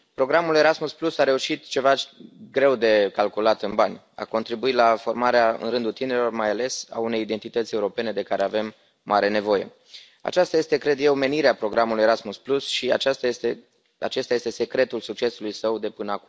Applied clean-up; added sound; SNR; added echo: none; none; none; none.